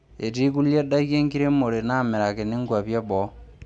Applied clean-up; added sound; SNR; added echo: none; none; none; none.